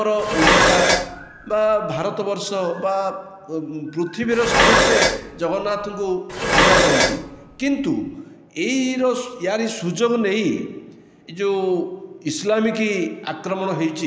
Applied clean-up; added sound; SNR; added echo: none; Dishes, pots, and pans; -3 dB; none.